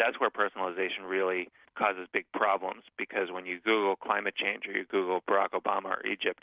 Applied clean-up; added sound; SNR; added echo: none; none; none; none.